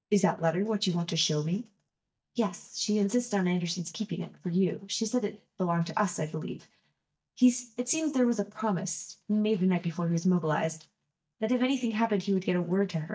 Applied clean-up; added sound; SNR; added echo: neural mask model DeepFilterNet 3.